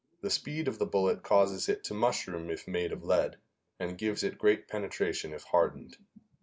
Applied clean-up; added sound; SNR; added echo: none; none; none; none.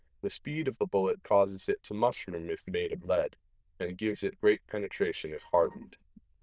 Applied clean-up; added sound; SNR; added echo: neural diffusion model UNIVERSE++.